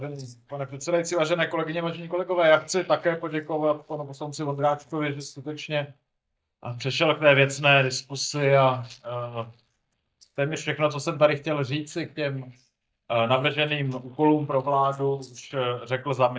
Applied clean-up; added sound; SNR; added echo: neural mask model DeepFilterNet 3.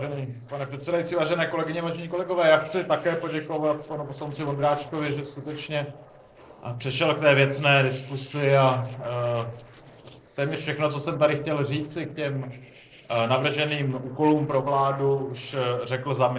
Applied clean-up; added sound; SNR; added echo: neural separator model SepFormer DNS4.